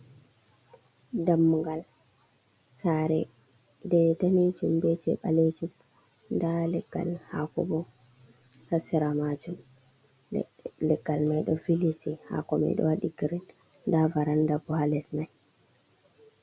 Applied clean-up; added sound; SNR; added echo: none; none; none; none.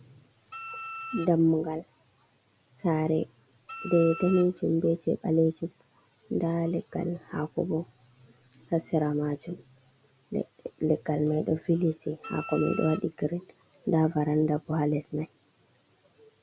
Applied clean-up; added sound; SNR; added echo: none; Wind instrument, woodwind instrument; 12 dB; none.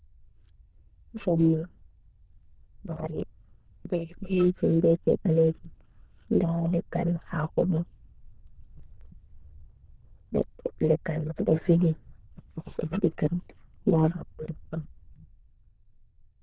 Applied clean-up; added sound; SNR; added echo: neural diffusion model UNIVERSE++.